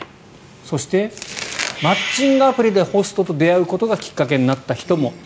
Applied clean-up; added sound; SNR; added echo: none; none; none; none.